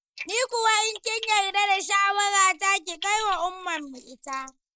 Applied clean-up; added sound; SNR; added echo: neural mask model Resemble Enhance denoiser.